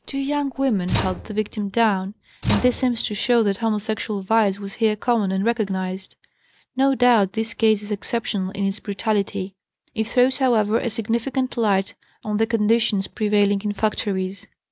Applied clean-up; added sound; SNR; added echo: none; Slam / Tools; 8 dB; none.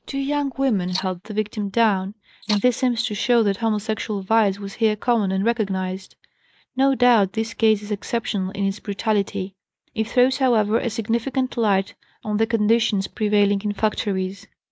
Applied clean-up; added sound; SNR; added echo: neural mask model Resemble Enhance denoiser.